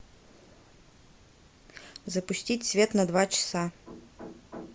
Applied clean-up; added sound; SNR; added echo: none; none; none; none.